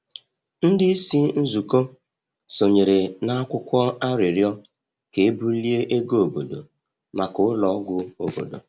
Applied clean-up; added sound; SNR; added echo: none; none; none; none.